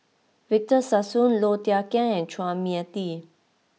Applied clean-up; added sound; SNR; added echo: none; none; none; none.